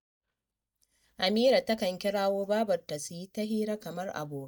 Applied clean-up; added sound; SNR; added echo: neural mask model DeepFilterNet 3.